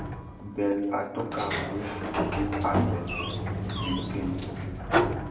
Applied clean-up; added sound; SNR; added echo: none; Sliding door; -3 dB; reverberation time 2.1 s.